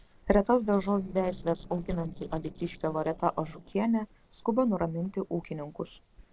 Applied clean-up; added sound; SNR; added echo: neural separator model SepFormer DNS4.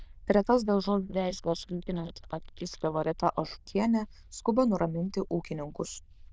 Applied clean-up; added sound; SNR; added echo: neural diffusion model UNIVERSE++.